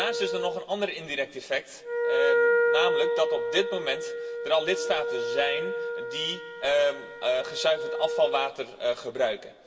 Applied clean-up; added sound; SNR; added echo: none; Wind instrument, woodwind instrument; 0 dB; reverberation time 1.6 s.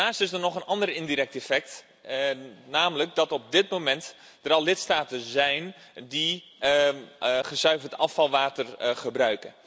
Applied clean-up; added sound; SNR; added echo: none; none; none; none.